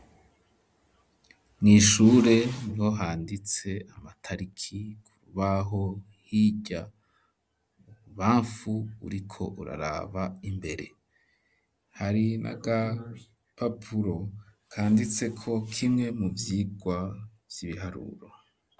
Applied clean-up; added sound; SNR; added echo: none; none; none; none.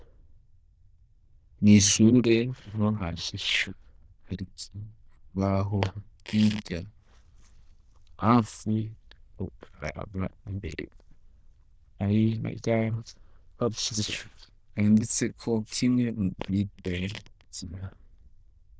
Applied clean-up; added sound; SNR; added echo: neural diffusion model UNIVERSE++.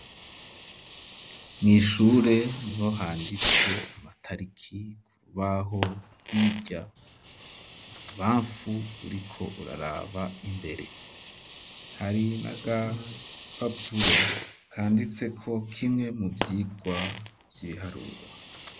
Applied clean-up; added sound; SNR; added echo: none; Fireworks; 4 dB; none.